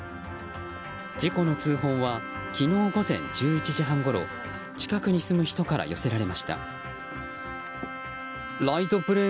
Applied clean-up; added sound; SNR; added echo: none; Bowed string instrument; 11 dB; none.